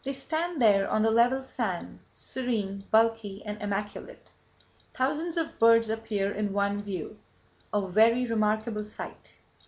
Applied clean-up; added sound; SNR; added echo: none; none; none; none.